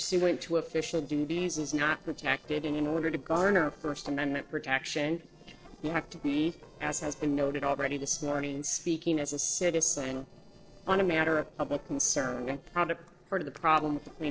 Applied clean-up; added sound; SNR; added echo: neural separator model SepFormer DNS4.